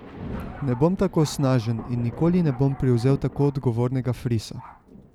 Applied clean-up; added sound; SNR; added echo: none; Thunder; 16 dB; none.